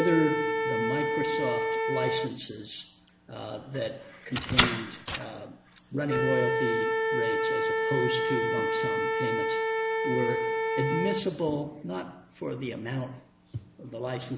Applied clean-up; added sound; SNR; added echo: none; Wind instrument, woodwind instrument; -2 dB; none.